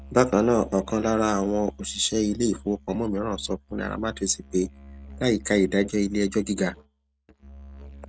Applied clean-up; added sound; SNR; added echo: neural mask model RNNoise.